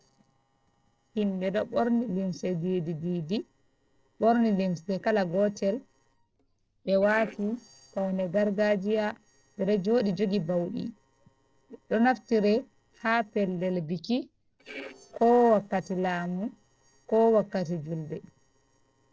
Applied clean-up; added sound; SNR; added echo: neural separator model SepFormer DNS4.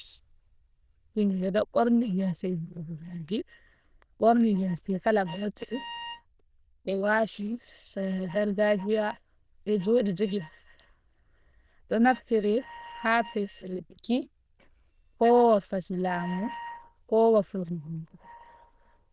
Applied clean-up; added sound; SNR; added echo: neural diffusion model UNIVERSE++.